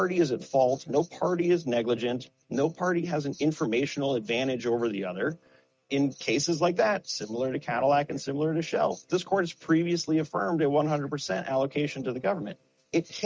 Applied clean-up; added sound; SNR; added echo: neural mask model RNNoise.